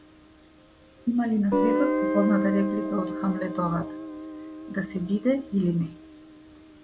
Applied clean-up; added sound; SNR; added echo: none; Guitar; 3 dB; none.